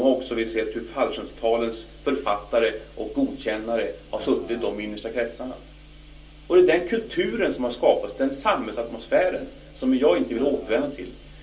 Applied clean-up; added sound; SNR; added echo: none; Burping, eructation; 19 dB; reverberation time 0.3 s.